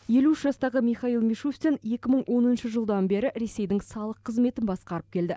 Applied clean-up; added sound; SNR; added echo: none; none; none; none.